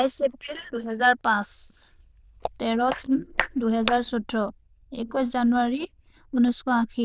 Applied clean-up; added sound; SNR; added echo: neural diffusion model UNIVERSE++.